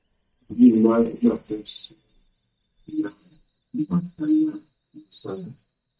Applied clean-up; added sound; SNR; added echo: neural mask model DeepFilterNet 3.